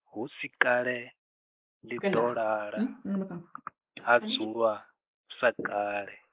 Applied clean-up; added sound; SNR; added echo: neural mask model Resemble Enhance denoiser.